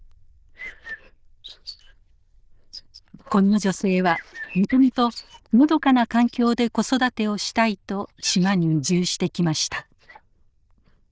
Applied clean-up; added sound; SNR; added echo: neural diffusion model UNIVERSE++.